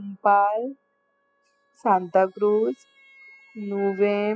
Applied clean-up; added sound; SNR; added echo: classical method spectral subtraction.